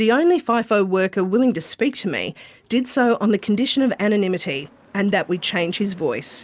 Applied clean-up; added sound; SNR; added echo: none; none; none; none.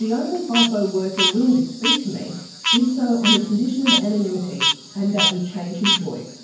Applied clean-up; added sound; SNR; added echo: none; Frog; 2 dB; reverberation time 0.9 s.